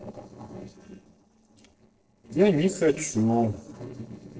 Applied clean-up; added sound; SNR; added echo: neural separator model SepFormer DNS4.